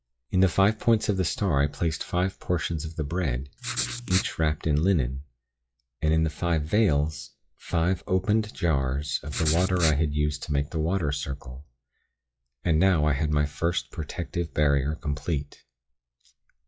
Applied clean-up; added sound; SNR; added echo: classical method log-MMSE.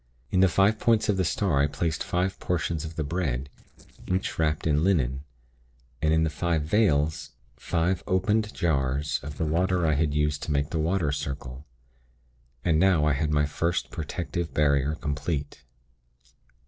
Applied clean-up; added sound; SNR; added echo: neural separator model SepFormer DNS4.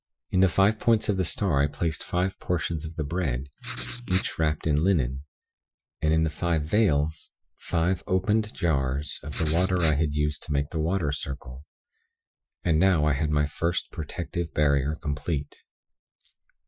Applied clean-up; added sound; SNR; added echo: classical method Wiener filter.